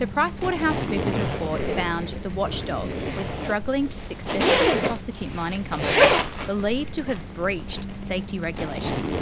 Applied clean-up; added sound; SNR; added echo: none; Zipper (clothing); -2 dB; none.